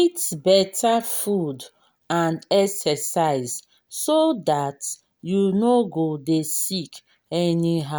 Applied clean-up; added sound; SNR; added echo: none; none; none; none.